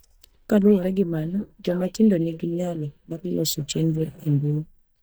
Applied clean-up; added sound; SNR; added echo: neural mask model DeepFilterNet 3.